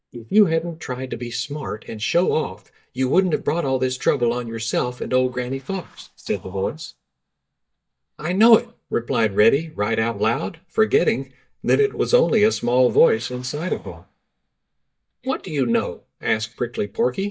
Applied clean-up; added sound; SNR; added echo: neural mask model DeepFilterNet 3.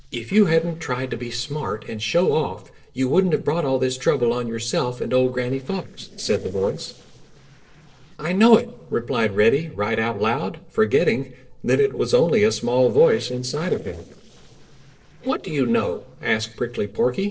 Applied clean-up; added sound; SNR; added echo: neural separator model SepFormer DNS4.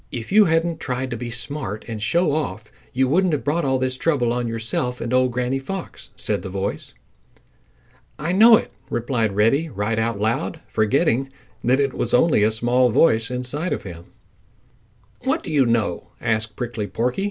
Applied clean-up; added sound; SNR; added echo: none; none; none; none.